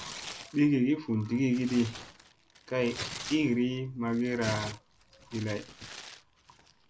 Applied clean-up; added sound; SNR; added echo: none; Tearing; 14 dB; none.